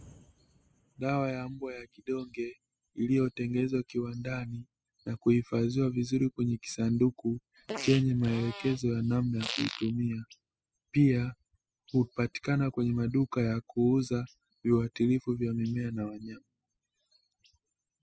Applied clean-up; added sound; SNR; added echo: classical method spectral subtraction.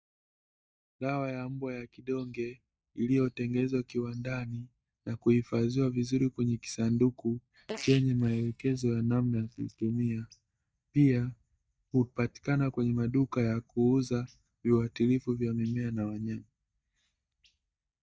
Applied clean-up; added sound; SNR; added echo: neural mask model DeepFilterNet 3.